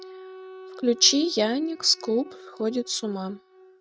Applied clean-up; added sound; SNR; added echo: neural mask model RNNoise.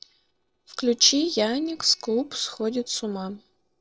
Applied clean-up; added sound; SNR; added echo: neural separator model SepFormer DNS4.